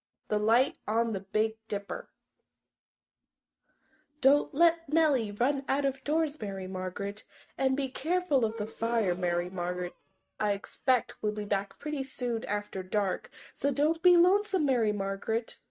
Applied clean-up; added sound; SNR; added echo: neural mask model RNNoise.